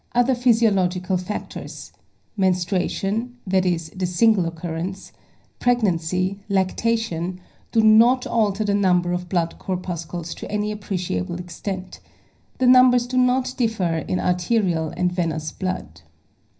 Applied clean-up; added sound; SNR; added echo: none; none; none; reverberation time 0.5 s.